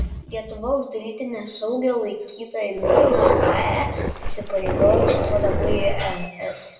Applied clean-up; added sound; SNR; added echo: none; Dog; -5 dB; reverberation time 0.8 s.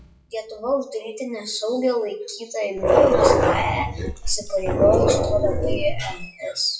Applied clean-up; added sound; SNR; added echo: classical method WPE with log-MMSE.